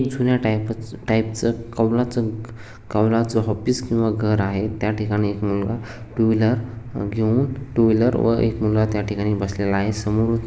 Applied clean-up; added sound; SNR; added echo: none; none; none; none.